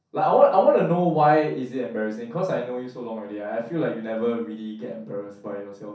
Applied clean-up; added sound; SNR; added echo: none; none; none; reverberation time 0.6 s.